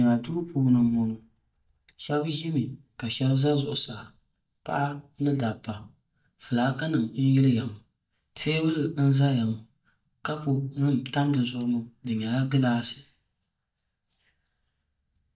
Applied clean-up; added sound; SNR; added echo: neural mask model DeepFilterNet 3.